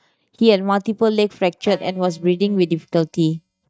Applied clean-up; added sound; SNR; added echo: neural mask model DeepFilterNet 3.